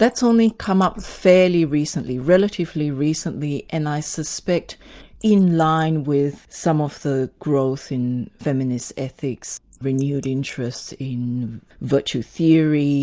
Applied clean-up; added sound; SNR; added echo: neural mask model Resemble Enhance denoiser.